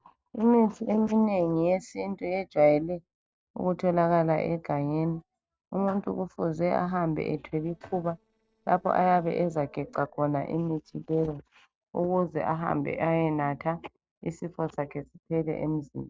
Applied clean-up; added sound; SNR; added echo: neural separator model SepFormer DNS4.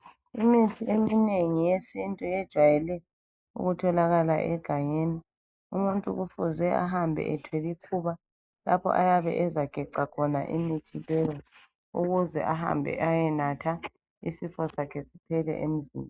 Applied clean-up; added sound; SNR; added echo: neural mask model Resemble Enhance denoiser.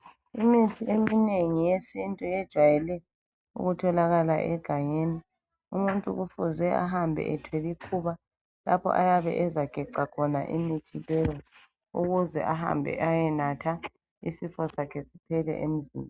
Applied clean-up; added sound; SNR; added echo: none; none; none; none.